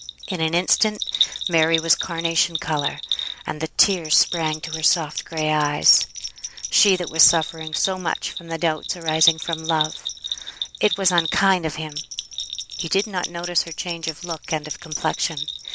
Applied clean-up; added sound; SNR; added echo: none; Bell; 6 dB; none.